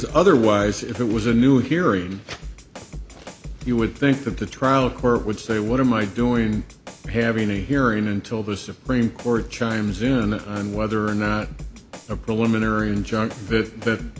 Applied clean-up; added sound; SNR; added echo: none; Drum kit; 15 dB; none.